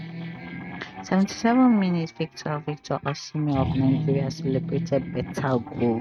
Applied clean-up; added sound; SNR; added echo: neural mask model RNNoise.